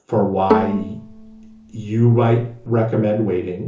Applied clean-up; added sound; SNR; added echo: none; Bowed string instrument; 6 dB; reverberation time 0.6 s.